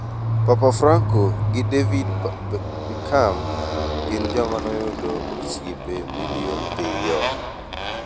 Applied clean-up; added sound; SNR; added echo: none; Motorcycle; 0 dB; none.